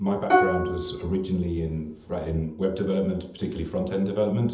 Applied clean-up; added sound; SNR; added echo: none; Plucked string instrument; 1 dB; reverberation time 0.7 s.